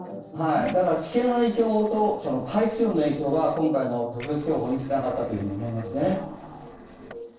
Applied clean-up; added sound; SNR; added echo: neural separator model SepFormer DNS4.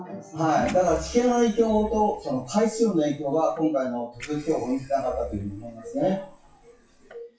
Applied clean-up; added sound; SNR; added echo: classical method WPE with log-MMSE.